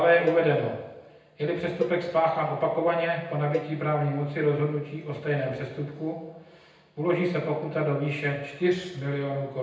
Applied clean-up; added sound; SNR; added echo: none; Cowbell; 10 dB; reverberation time 0.9 s.